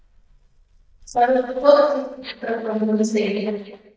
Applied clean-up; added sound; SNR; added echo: neural mask model DeepFilterNet 3.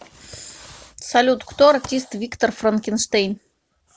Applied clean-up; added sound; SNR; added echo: none; none; none; none.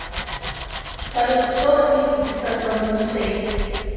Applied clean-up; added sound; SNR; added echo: none; Domestic sounds, home sounds; 6 dB; reverberation time 2.2 s.